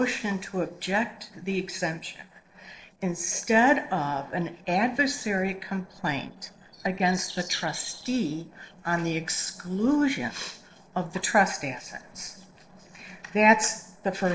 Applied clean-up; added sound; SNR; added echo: neural separator model SepFormer DNS4.